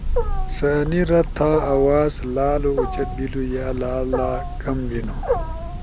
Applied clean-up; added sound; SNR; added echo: none; Wild animals; 3 dB; none.